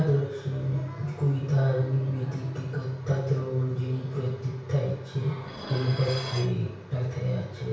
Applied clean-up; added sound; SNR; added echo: none; Dishes, pots, and pans; 15 dB; reverberation time 0.6 s.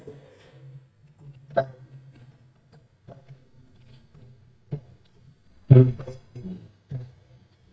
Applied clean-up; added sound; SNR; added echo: neural mask model DeepFilterNet 3.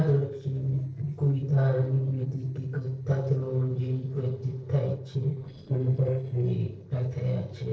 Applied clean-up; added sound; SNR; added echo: neural separator model SepFormer DNS4.